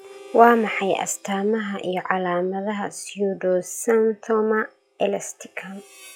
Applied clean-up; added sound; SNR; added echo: classical method log-MMSE.